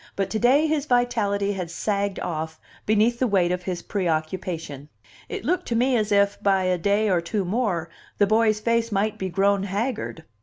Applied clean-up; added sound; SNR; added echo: none; none; none; none.